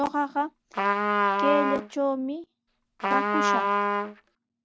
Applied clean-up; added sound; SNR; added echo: none; Trumpet; -4 dB; none.